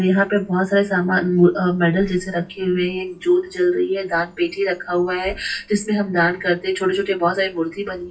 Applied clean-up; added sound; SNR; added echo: classical method WPE with log-MMSE.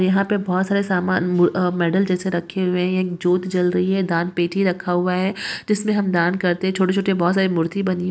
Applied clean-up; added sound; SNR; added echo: none; none; none; none.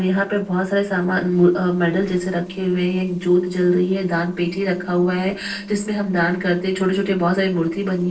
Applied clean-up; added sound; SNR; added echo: neural separator model SepFormer DNS4.